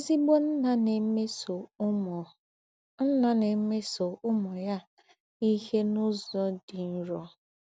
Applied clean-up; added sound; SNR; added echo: none; none; none; none.